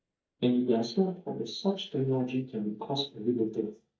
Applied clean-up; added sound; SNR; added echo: neural mask model DeepFilterNet 3.